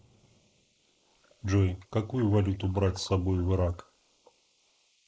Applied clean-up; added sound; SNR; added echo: neural mask model Resemble Enhance denoiser.